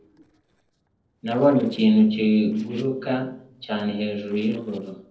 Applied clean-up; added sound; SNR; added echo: neural separator model SepFormer DNS4.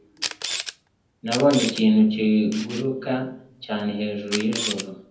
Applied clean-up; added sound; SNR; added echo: none; Camera; 10 dB; reverberation time 0.7 s.